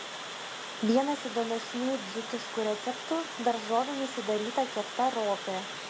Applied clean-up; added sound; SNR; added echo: none; Water; 8 dB; none.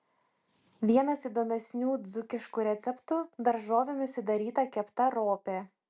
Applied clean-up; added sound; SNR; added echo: none; none; none; none.